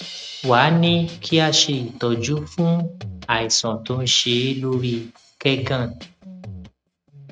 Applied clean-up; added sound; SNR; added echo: neural mask model RNNoise.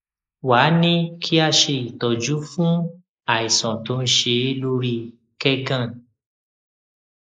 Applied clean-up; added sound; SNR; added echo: neural mask model Resemble Enhance denoiser.